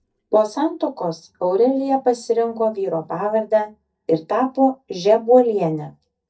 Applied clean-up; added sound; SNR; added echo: neural mask model DeepFilterNet 3.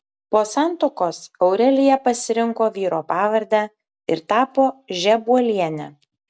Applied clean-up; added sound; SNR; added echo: none; none; none; none.